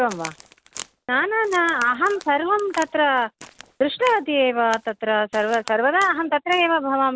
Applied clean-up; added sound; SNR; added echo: none; Crack; 20 dB; none.